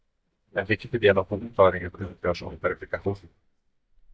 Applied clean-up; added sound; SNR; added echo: neural mask model DeepFilterNet 3.